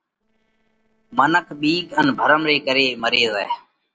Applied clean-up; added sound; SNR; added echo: neural separator model SepFormer DNS4.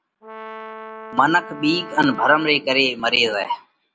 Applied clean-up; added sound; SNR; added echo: none; Brass instrument; 15 dB; none.